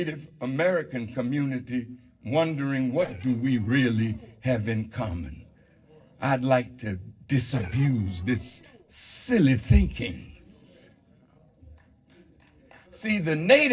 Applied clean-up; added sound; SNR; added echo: neural separator model SepFormer DNS4.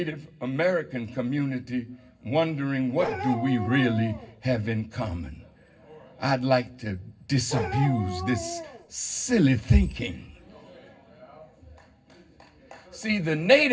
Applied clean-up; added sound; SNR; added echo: none; Bark; 8 dB; reverberation time 0.4 s.